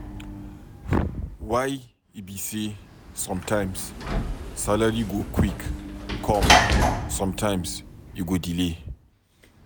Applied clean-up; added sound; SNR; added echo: none; Sliding door / Slam; 0 dB; none.